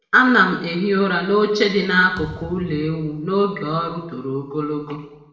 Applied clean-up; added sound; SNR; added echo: none; Thump, thud; 17 dB; reverberation time 0.8 s.